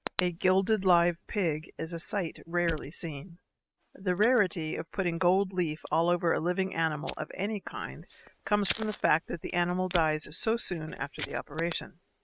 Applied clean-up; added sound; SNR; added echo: neural mask model RNNoise.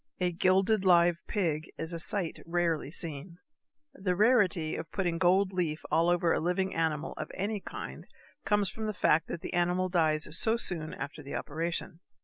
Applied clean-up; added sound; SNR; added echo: none; none; none; none.